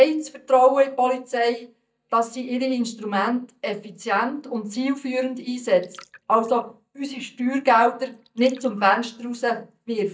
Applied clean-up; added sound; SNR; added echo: neural mask model DeepFilterNet 3.